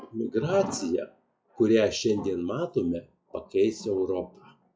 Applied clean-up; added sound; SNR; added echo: classical method log-MMSE.